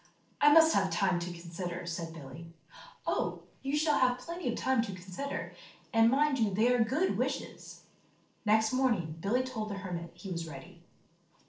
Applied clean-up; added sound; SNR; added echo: neural separator model SepFormer DNS4.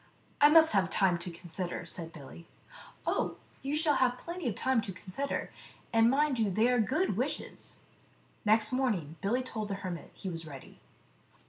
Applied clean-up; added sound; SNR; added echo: none; none; none; none.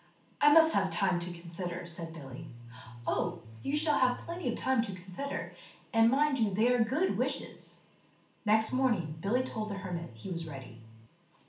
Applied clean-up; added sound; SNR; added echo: none; Bass guitar; 15 dB; reverberation time 0.4 s.